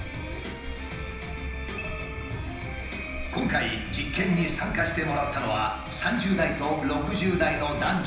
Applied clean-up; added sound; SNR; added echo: none; Cricket / Frog; 12 dB; reverberation time 0.9 s.